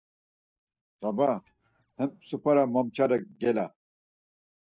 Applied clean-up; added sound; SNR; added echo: neural mask model DeepFilterNet 3.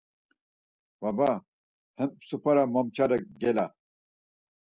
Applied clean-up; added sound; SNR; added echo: none; none; none; none.